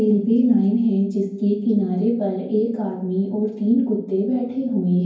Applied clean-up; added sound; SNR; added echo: none; none; none; reverberation time 0.9 s.